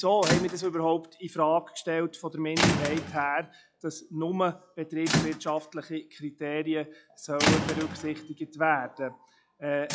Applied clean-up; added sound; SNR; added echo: classical method log-MMSE.